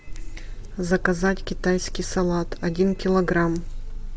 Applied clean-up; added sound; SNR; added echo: none; none; none; none.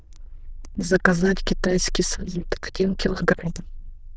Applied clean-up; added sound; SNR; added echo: neural diffusion model UNIVERSE++.